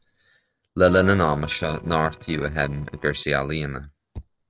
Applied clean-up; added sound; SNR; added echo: neural separator model SepFormer DNS4.